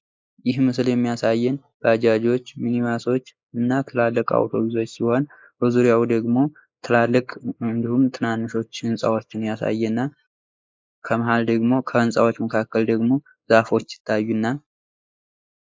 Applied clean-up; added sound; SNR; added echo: neural mask model Resemble Enhance denoiser.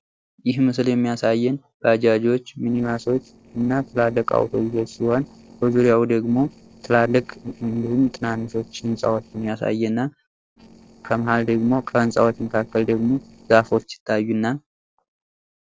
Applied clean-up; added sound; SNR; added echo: neural separator model SepFormer DNS4.